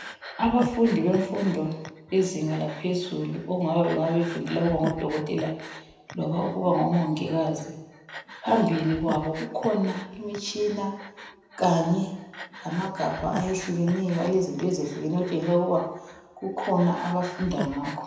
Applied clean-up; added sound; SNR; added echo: none; Breathing; 14 dB; reverberation time 0.8 s.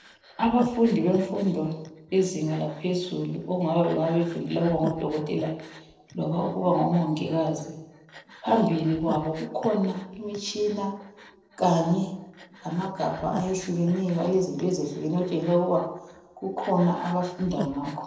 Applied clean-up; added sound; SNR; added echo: neural separator model SepFormer DNS4.